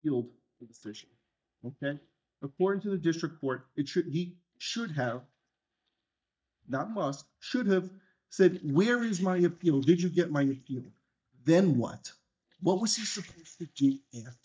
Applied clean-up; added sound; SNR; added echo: neural mask model DeepFilterNet 3.